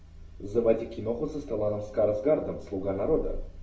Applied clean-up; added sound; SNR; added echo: none; none; none; reverberation time 0.3 s.